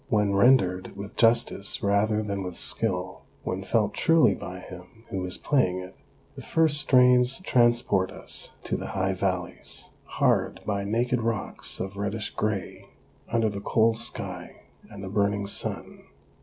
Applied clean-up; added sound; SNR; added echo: none; none; none; none.